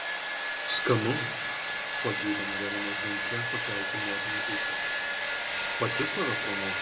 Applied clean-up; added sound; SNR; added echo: none; Domestic sounds, home sounds; -3 dB; reverberation time 0.6 s.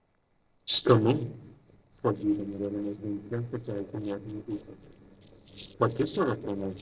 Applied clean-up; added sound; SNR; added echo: neural separator model SepFormer DNS4.